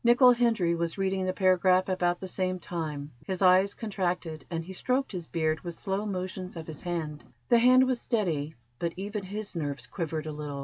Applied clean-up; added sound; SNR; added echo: none; none; none; none.